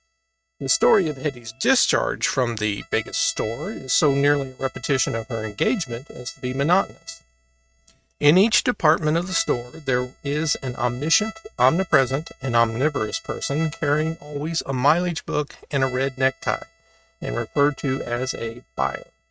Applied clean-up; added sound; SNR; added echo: neural mask model RNNoise.